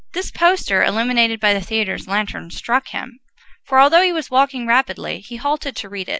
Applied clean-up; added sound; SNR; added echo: none; none; none; none.